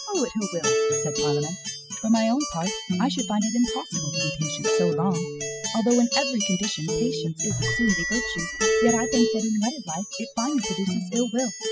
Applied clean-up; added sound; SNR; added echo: classical method spectral subtraction.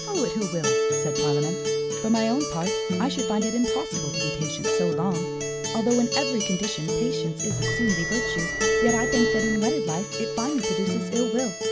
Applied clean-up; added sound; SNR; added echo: none; Bell + Acoustic guitar; -1 dB; none.